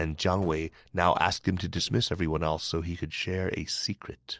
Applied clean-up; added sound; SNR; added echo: neural separator model SepFormer DNS4.